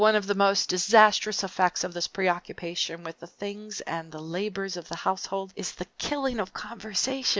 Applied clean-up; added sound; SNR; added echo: none; none; none; none.